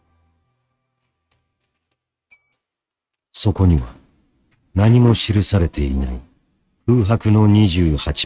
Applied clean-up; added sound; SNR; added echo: neural mask model RNNoise.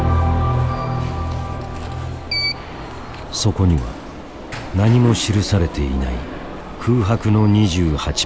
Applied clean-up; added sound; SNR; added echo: none; Alarm; 11 dB; none.